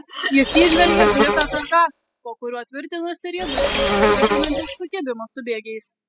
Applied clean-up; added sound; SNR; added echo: classical method spectral subtraction.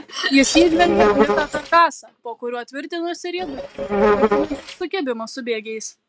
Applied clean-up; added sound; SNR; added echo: neural mask model RNNoise.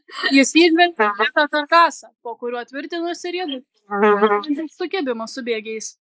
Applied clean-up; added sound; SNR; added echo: neural mask model Resemble Enhance denoiser.